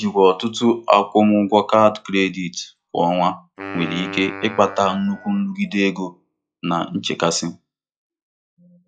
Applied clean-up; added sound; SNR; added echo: classical method log-MMSE.